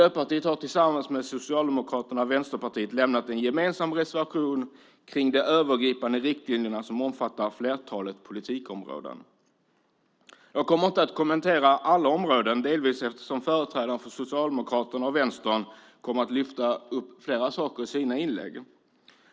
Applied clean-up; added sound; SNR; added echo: none; none; none; none.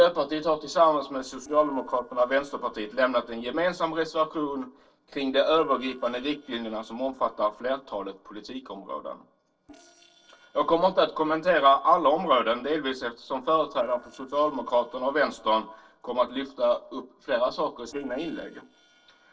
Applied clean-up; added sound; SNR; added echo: neural separator model SepFormer DNS4.